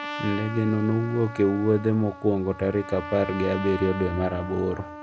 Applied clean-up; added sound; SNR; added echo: none; Trumpet; 12 dB; none.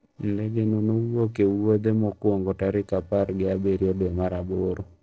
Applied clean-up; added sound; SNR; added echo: neural separator model SepFormer DNS4.